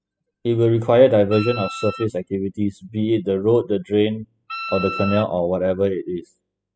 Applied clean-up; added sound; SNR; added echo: classical method spectral subtraction.